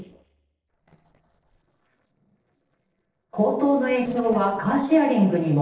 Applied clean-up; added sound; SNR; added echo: neural separator model SepFormer DNS4.